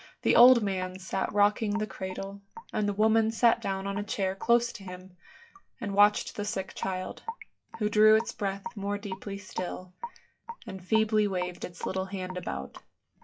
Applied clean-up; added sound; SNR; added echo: classical method log-MMSE.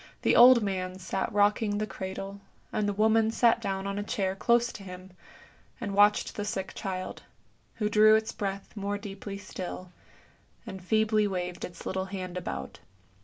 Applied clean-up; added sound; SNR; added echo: none; none; none; none.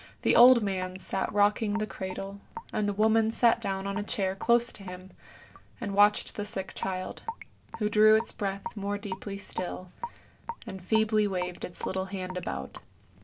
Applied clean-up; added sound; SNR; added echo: none; Raindrop / Drip; 14 dB; none.